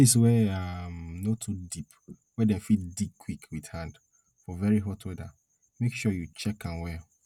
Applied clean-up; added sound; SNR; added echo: none; none; none; none.